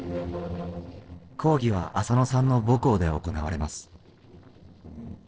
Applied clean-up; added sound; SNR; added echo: neural separator model SepFormer DNS4.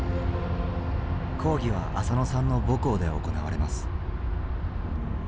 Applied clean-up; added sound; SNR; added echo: none; Aircraft; 0 dB; none.